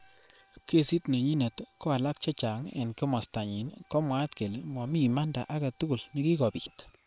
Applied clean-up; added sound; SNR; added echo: neural separator model SepFormer WHAM!.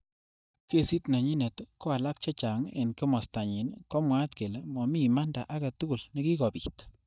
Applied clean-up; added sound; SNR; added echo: neural mask model DeepFilterNet 3.